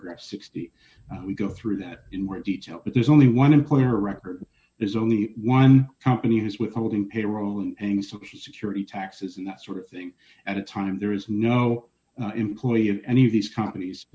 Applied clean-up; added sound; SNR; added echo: none; none; none; none.